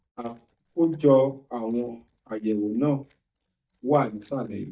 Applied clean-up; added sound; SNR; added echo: neural mask model DeepFilterNet 3.